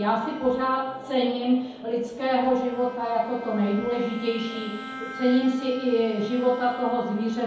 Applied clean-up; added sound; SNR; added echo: none; Bowed string instrument; 16 dB; reverberation time 1.9 s.